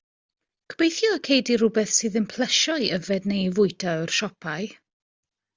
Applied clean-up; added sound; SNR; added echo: none; none; none; none.